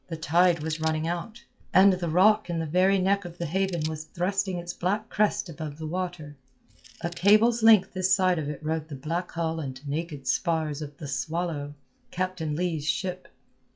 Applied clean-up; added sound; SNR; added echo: classical method log-MMSE.